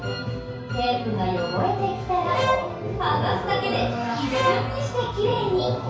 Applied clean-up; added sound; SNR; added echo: none; Bowed string instrument; 2 dB; reverberation time 0.6 s.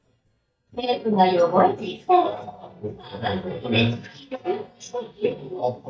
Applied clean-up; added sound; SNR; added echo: neural mask model DeepFilterNet 3.